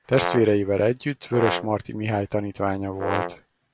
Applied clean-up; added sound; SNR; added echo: none; Brass instrument; 6 dB; none.